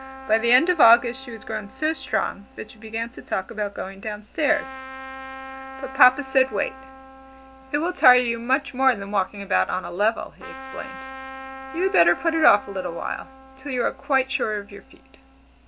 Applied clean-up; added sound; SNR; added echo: none; Trumpet; 17 dB; none.